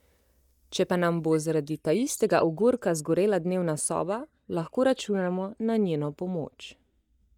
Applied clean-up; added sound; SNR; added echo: neural mask model DeepFilterNet 3.